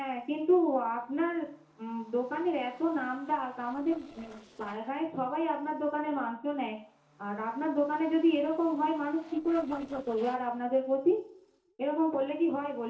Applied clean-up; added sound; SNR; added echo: neural separator model SepFormer DNS4.